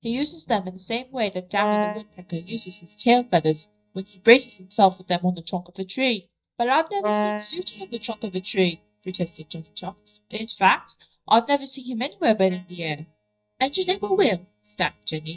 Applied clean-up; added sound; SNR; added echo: neural mask model DeepFilterNet 3.